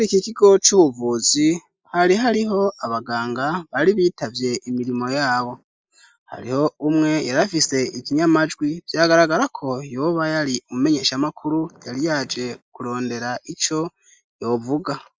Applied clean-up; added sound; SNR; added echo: neural mask model Resemble Enhance denoiser.